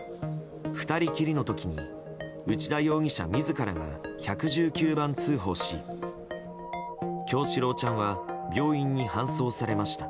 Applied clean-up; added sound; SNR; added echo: none; none; none; none.